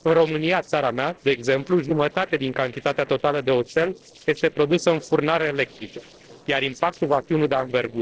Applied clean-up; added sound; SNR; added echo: neural separator model SepFormer DNS4.